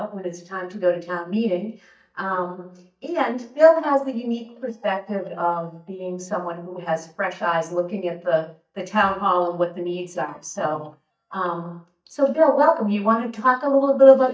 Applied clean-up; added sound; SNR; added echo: neural mask model DeepFilterNet 3.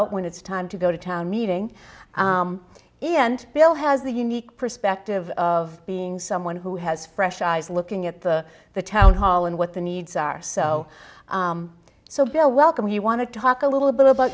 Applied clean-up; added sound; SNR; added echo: none; none; none; none.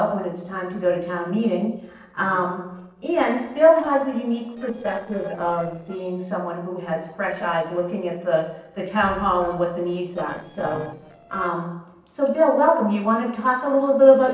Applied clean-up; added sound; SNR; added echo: neural separator model SepFormer DNS4.